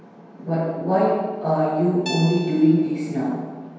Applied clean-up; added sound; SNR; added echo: none; Guitar; 13 dB; reverberation time 1.2 s.